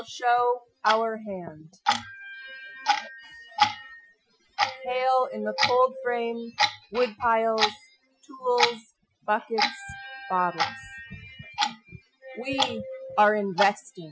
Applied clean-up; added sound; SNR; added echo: classical method Wiener filter.